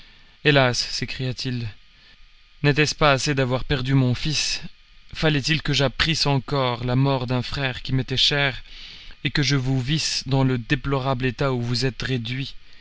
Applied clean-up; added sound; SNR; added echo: none; none; none; none.